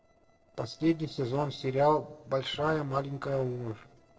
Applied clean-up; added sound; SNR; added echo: neural separator model SepFormer DNS4.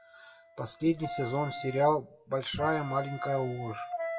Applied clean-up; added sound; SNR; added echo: classical method WPE with log-MMSE.